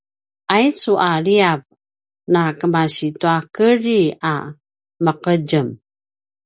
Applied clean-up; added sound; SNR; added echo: none; none; none; none.